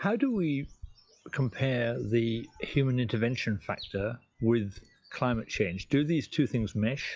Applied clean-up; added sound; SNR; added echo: classical method log-MMSE.